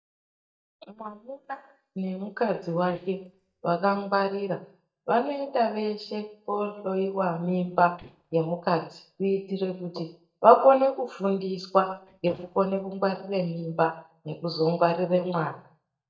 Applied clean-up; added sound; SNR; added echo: neural mask model DeepFilterNet 3.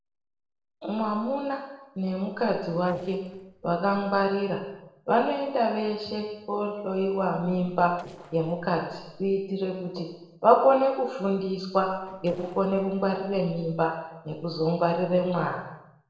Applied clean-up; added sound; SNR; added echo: neural separator model SepFormer DNS4.